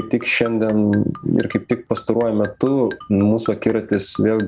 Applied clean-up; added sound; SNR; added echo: none; Marimba, xylophone; 20 dB; none.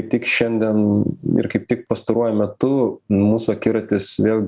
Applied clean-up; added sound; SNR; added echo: none; none; none; none.